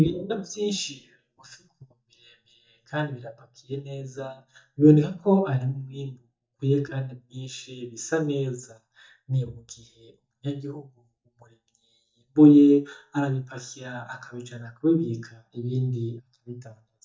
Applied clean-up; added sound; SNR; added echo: neural mask model DeepFilterNet 3.